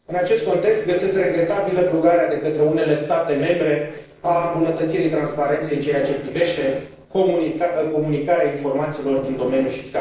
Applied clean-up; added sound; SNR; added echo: neural separator model SepFormer DNS4.